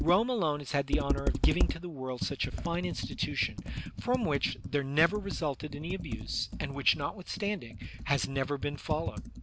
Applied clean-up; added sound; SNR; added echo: none; Computer keyboard; 3 dB; none.